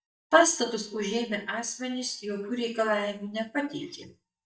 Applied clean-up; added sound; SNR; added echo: neural mask model DeepFilterNet 3.